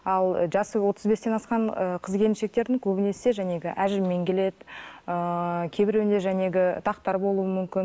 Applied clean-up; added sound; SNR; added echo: none; none; none; none.